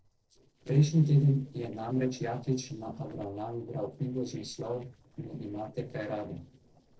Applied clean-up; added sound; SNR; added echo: neural separator model SepFormer DNS4.